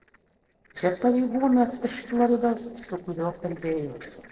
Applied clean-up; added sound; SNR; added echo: neural separator model SepFormer DNS4.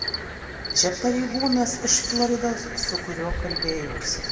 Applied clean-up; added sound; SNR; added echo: none; Cricket; 5 dB; reverberation time 1.6 s.